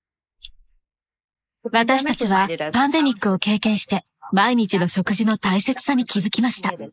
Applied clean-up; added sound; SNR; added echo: neural mask model Resemble Enhance denoiser.